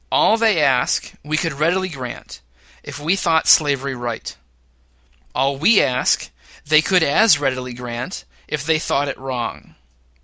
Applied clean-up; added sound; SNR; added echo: none; none; none; none.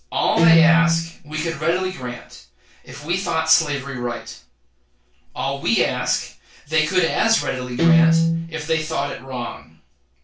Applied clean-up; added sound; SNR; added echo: none; Guitar; -4 dB; reverberation time 0.2 s.